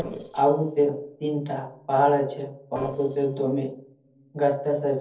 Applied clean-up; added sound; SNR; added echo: neural separator model SepFormer DNS4.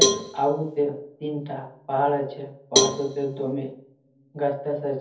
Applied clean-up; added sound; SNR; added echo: none; Cowbell; 0 dB; reverberation time 0.7 s.